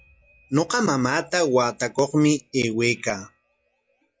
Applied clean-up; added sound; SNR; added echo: classical method log-MMSE.